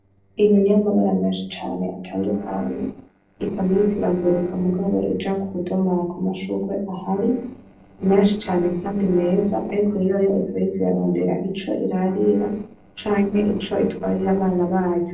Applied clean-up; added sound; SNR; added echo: neural separator model SepFormer DNS4.